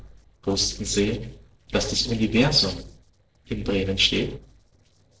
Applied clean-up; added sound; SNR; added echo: neural separator model SepFormer DNS4.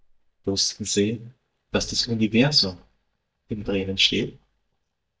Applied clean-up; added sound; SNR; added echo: neural mask model DeepFilterNet 3.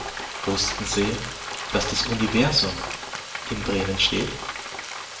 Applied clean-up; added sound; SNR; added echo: none; Frying (food); 6 dB; reverberation time 0.6 s.